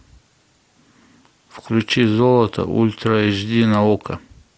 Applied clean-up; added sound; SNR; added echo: none; none; none; none.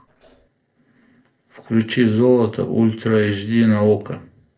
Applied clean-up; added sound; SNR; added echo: neural separator model SepFormer DNS4.